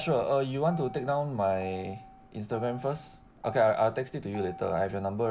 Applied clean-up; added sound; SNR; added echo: none; Motor vehicle (road); 17 dB; none.